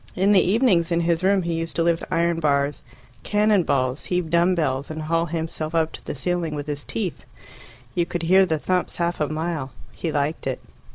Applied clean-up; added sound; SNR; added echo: none; none; none; none.